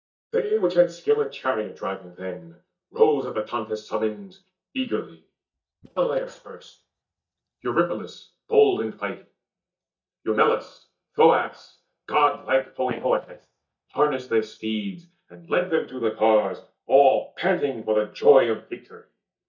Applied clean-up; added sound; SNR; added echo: neural mask model DeepFilterNet 3.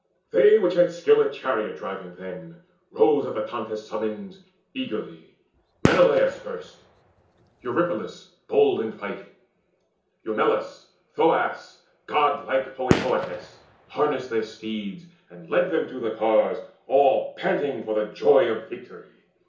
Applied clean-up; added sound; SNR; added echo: none; Gunshot, gunfire; 6 dB; reverberation time 0.7 s.